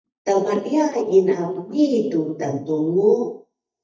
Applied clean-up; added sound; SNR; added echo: neural mask model DeepFilterNet 3.